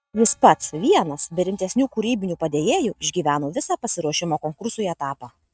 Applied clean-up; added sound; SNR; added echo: neural mask model RNNoise.